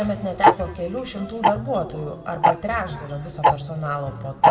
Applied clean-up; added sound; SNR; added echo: none; Tick-tock; -4 dB; reverberation time 1.2 s.